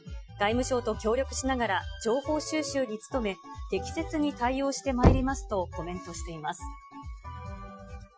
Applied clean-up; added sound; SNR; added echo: classical method Wiener filter.